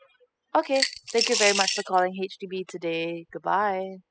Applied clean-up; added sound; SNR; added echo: classical method spectral subtraction.